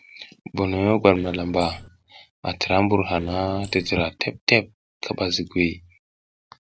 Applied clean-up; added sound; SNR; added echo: neural separator model SepFormer DNS4.